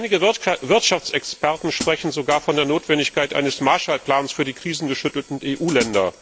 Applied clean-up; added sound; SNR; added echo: none; Hi-hat; 18 dB; none.